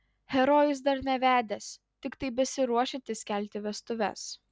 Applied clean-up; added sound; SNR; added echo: none; none; none; none.